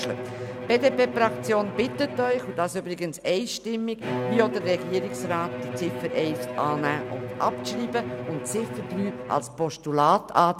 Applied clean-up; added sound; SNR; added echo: none; Bowed string instrument; 7 dB; none.